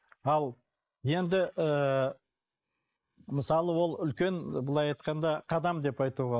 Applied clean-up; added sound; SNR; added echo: neural mask model Resemble Enhance denoiser.